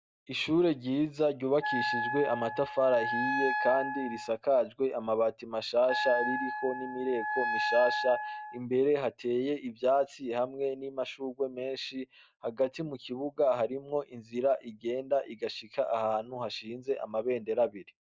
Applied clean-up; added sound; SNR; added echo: none; Wind instrument, woodwind instrument; 3 dB; none.